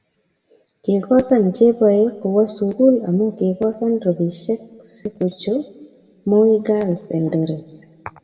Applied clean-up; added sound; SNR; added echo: none; none; none; reverberation time 1.2 s.